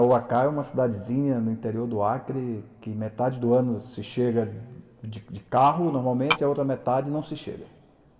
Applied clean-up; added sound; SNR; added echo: none; Tap / Glass; 2 dB; reverberation time 2.5 s.